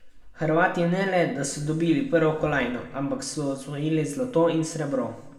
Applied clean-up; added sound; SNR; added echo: none; none; none; reverberation time 1.3 s.